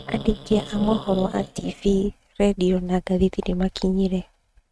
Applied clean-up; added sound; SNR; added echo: neural mask model RNNoise.